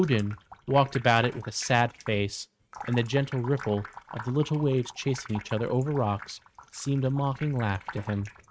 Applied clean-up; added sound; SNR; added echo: neural mask model RNNoise.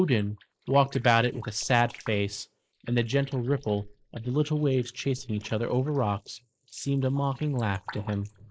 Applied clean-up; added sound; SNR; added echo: neural mask model Resemble Enhance denoiser.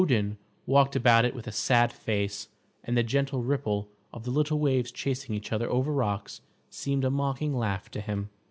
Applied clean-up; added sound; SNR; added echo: none; none; none; none.